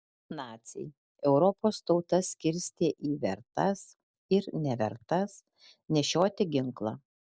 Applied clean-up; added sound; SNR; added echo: none; none; none; none.